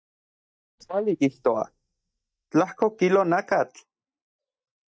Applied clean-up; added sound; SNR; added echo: neural mask model DeepFilterNet 3.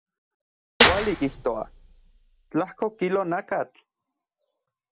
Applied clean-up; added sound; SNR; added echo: none; Clapping / Drum kit; -4 dB; none.